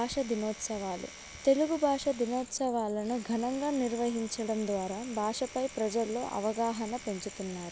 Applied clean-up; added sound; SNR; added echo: none; Domestic sounds, home sounds; 17 dB; none.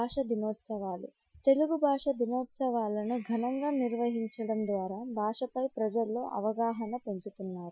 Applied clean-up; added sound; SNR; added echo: classical method Wiener filter.